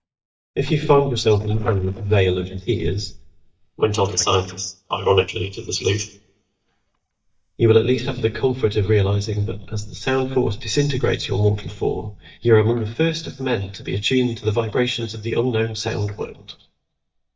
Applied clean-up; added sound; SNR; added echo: neural mask model DeepFilterNet 3.